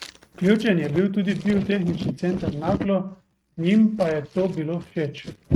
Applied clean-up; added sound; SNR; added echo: neural mask model RNNoise.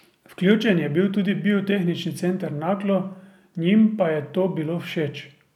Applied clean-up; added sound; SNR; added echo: none; none; none; none.